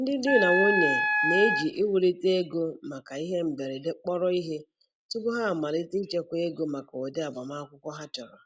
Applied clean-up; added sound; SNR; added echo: none; Wind instrument, woodwind instrument; -2 dB; none.